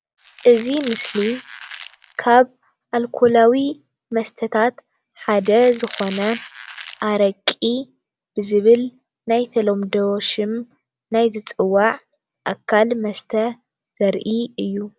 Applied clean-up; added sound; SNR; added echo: none; Squeak; 14 dB; none.